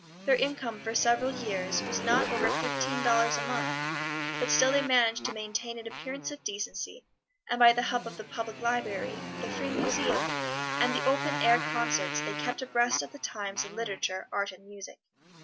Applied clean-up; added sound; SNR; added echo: none; Motorcycle; 4 dB; none.